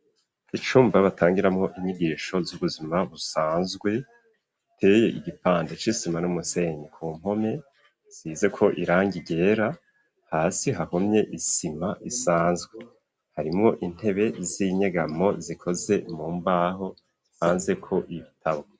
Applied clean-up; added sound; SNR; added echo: none; none; none; none.